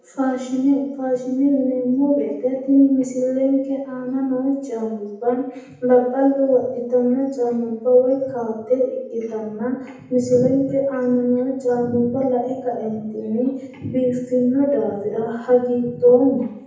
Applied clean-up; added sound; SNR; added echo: none; none; none; reverberation time 0.8 s.